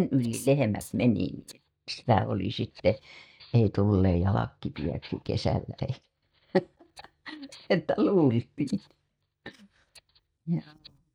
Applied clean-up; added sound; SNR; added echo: neural mask model DeepFilterNet 3.